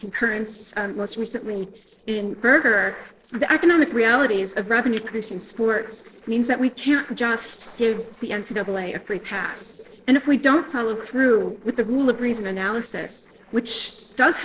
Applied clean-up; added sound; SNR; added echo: neural separator model SepFormer DNS4.